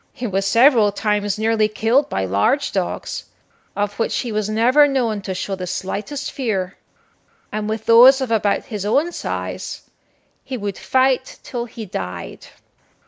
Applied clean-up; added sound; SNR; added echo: none; none; none; none.